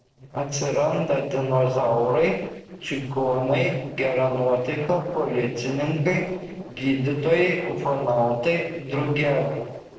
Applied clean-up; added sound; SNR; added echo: neural separator model SepFormer DNS4.